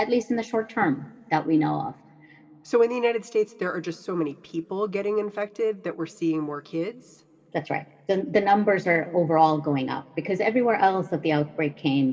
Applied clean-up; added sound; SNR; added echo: none; none; none; reverberation time 2.3 s.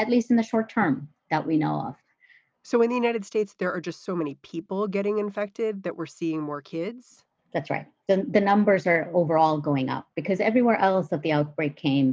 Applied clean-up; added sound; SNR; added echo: none; none; none; none.